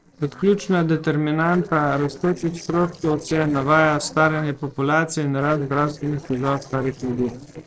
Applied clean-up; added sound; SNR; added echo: neural separator model SepFormer DNS4.